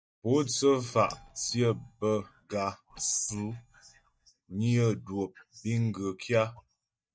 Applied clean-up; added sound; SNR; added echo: neural mask model DeepFilterNet 3.